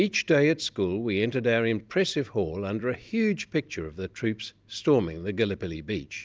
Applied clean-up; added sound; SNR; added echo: none; none; none; none.